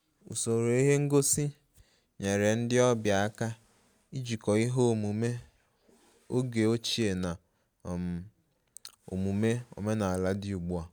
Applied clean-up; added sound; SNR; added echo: none; none; none; none.